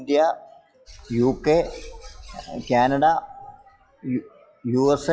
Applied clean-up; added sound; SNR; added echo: classical method log-MMSE.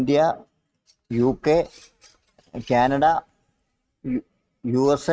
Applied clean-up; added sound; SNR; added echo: neural mask model RNNoise.